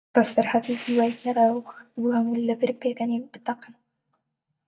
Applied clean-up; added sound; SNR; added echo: neural mask model DeepFilterNet 3.